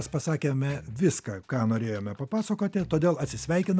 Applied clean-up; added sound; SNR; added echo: none; none; none; none.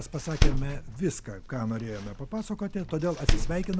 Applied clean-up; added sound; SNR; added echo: none; Door; -3 dB; none.